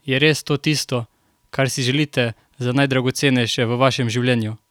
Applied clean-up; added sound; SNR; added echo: none; none; none; none.